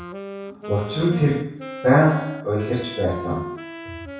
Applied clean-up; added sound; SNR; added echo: none; Wind instrument, woodwind instrument; 12 dB; reverberation time 0.7 s.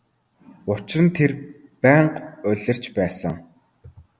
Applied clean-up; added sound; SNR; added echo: none; none; none; none.